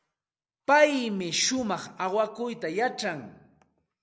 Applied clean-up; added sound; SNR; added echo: none; none; none; none.